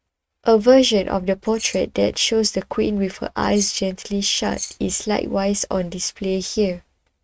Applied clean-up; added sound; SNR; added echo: neural mask model RNNoise.